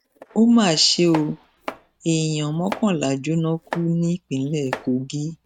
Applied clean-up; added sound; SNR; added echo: neural mask model RNNoise.